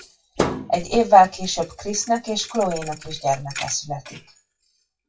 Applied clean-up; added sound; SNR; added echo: classical method WPE with log-MMSE.